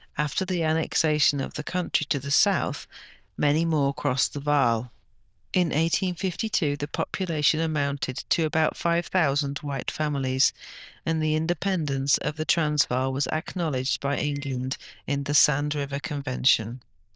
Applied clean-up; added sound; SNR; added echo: neural diffusion model UNIVERSE++.